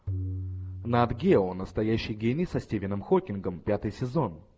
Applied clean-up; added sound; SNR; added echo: none; Tabla; 11 dB; none.